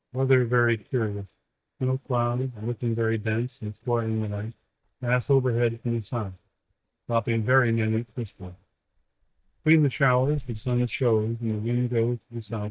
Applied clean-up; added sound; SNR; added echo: neural mask model DeepFilterNet 3.